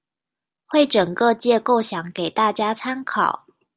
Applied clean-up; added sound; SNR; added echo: none; none; none; none.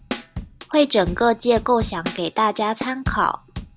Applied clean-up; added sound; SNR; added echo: none; Drum kit; 11 dB; none.